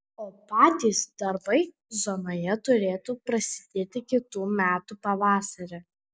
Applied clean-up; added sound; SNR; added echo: none; none; none; none.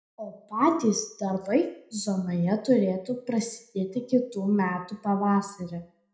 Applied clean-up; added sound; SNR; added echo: none; none; none; reverberation time 0.4 s.